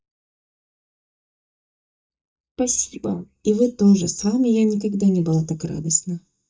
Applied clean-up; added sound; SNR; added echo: neural mask model DeepFilterNet 3.